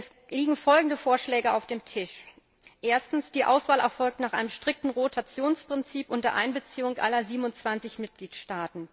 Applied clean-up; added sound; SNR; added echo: none; none; none; none.